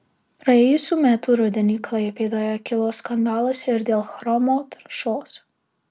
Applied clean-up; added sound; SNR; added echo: none; none; none; none.